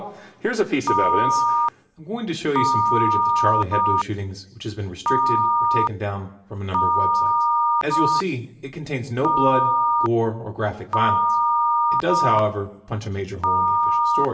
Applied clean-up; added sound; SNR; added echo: none; Telephone; -5 dB; reverberation time 0.8 s.